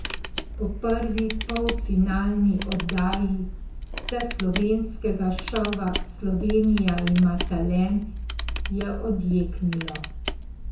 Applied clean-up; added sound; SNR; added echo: none; Camera; 4 dB; reverberation time 0.6 s.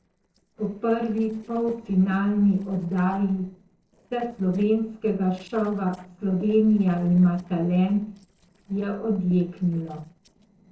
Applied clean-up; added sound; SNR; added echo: neural separator model SepFormer DNS4.